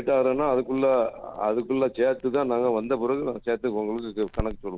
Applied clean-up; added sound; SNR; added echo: none; Crackle; 17 dB; none.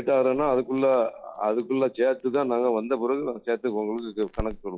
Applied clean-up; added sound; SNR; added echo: classical method log-MMSE.